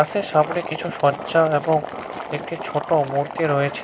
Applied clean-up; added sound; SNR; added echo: none; Boiling; 10 dB; none.